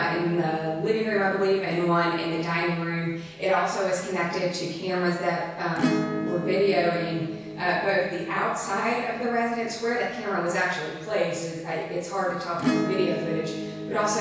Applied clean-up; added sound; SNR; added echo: none; Acoustic guitar / Strum; 8 dB; reverberation time 1.1 s.